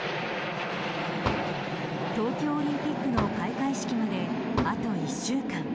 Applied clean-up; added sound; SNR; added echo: none; Fireworks; 7 dB; none.